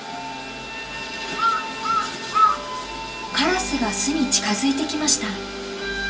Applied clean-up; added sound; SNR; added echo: none; none; none; reverberation time 0.3 s.